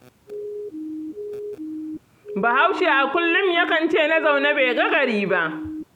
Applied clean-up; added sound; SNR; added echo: none; Siren; 10 dB; none.